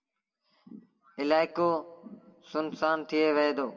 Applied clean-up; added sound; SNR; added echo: none; none; none; reverberation time 1.0 s.